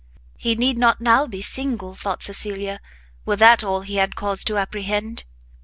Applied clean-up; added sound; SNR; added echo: none; none; none; none.